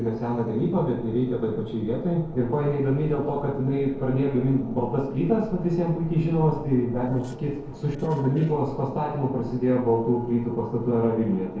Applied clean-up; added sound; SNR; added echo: neural separator model SepFormer DNS4.